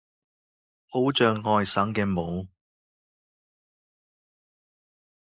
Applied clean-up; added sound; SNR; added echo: neural mask model Resemble Enhance denoiser.